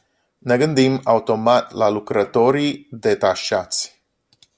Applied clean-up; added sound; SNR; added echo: none; none; none; none.